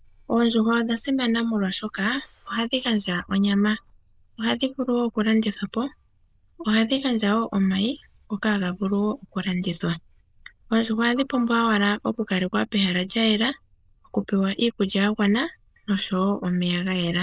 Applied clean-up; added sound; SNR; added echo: neural diffusion model UNIVERSE++.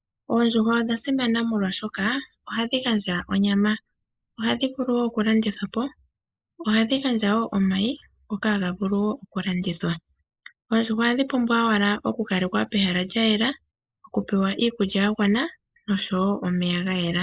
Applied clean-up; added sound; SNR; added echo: neural mask model Resemble Enhance denoiser.